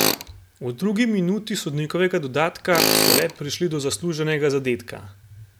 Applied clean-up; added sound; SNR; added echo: none; Tools; 3 dB; none.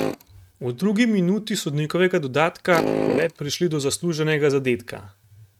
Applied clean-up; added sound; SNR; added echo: neural mask model RNNoise.